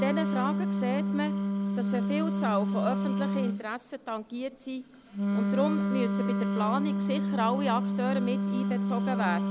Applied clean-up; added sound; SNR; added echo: none; Wind instrument, woodwind instrument; -4 dB; none.